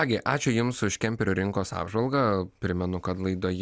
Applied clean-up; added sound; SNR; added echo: none; none; none; none.